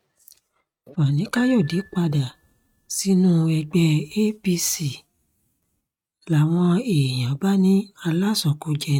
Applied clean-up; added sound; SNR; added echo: neural mask model RNNoise.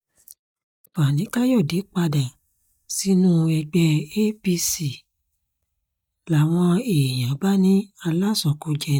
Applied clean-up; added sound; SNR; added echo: neural mask model DeepFilterNet 3.